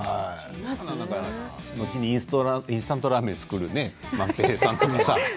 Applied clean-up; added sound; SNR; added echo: none; none; none; none.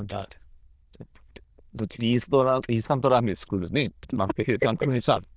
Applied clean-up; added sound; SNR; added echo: neural diffusion model UNIVERSE++.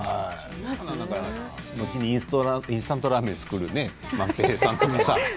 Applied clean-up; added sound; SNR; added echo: none; Tick-tock; 20 dB; none.